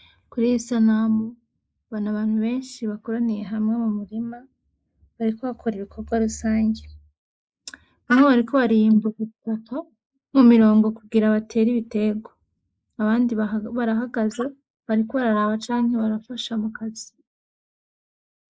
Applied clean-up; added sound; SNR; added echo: neural mask model Resemble Enhance denoiser.